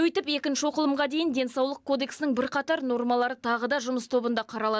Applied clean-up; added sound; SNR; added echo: none; none; none; none.